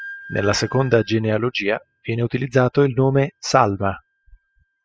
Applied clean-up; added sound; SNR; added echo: classical method spectral subtraction.